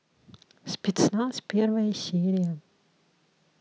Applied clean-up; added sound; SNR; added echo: none; none; none; none.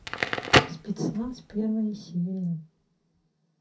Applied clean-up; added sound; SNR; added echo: none; Crackle; -2 dB; reverberation time 0.3 s.